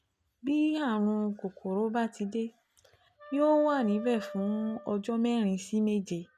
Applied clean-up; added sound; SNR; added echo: none; Wind instrument, woodwind instrument; 16 dB; none.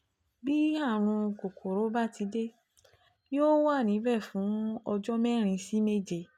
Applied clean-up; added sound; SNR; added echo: none; none; none; none.